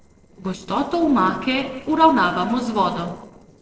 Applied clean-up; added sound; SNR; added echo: neural separator model SepFormer DNS4.